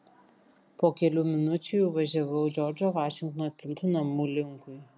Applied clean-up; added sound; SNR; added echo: none; none; none; none.